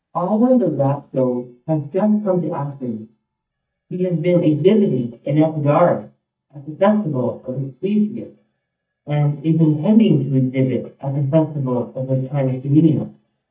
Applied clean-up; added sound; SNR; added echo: neural mask model DeepFilterNet 3.